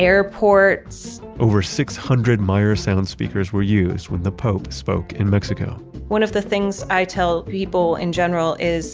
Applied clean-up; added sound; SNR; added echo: none; none; none; none.